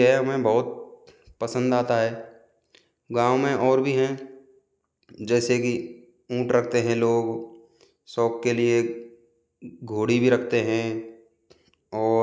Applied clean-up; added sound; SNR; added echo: none; none; none; none.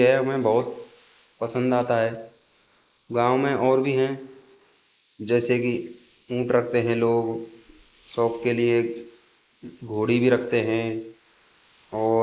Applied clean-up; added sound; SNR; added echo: neural mask model Resemble Enhance denoiser.